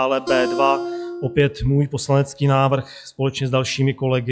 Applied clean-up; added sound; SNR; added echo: classical method log-MMSE.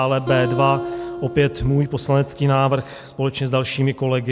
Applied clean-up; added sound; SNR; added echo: none; Acoustic guitar; 11 dB; none.